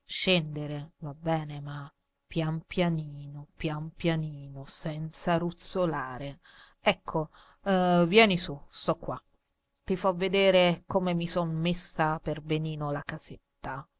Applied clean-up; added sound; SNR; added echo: none; none; none; none.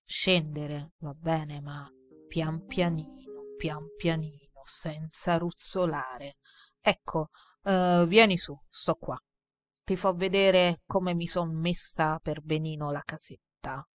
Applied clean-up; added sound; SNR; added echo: classical method spectral subtraction.